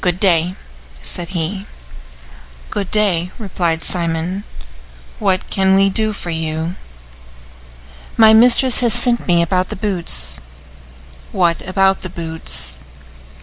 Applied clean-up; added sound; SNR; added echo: none; none; none; none.